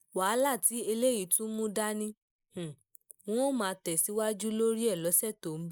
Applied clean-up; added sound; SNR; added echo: neural mask model Resemble Enhance denoiser.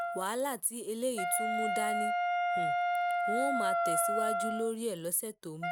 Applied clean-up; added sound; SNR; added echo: none; Wind instrument, woodwind instrument; -4 dB; none.